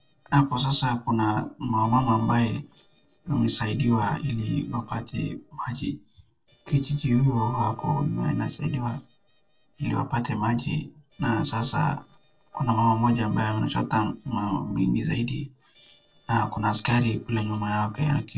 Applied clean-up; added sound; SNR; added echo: neural separator model SepFormer DNS4.